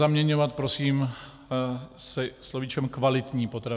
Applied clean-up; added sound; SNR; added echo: none; none; none; none.